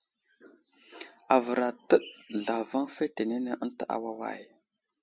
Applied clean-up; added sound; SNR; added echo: none; none; none; none.